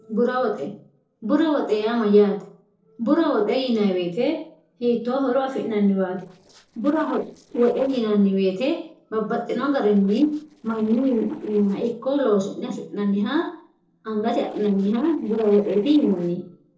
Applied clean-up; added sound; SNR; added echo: neural separator model SepFormer DNS4.